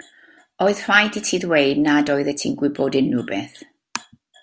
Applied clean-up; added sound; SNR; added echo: none; none; none; none.